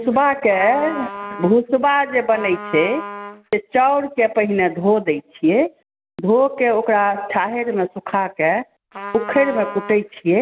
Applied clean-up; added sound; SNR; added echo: none; Trumpet; 14 dB; none.